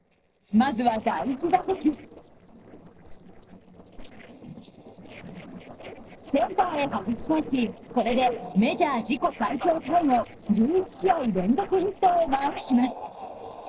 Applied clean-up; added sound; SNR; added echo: neural separator model SepFormer DNS4.